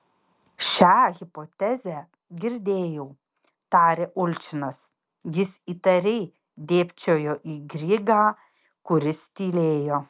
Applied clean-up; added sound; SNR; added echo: none; none; none; none.